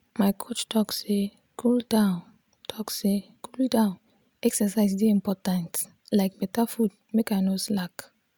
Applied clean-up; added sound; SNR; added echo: none; none; none; none.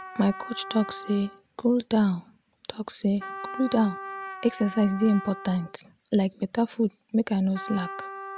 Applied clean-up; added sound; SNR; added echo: none; Trumpet; 14 dB; none.